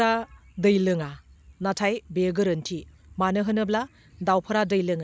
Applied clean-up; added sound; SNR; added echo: none; none; none; none.